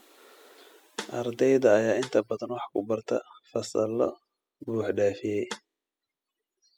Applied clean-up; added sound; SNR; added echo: classical method spectral subtraction.